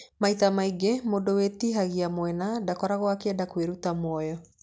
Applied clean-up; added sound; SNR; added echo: none; none; none; none.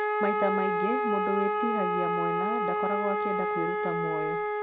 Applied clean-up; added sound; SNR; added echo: none; Wind instrument, woodwind instrument; -5 dB; none.